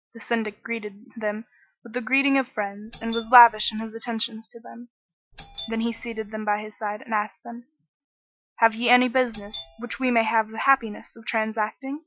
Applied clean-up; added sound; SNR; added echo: classical method Wiener filter.